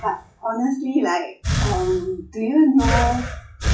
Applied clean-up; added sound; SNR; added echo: classical method WPE with log-MMSE.